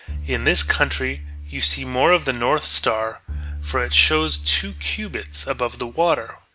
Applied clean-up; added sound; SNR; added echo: none; Bowed string instrument; 9 dB; none.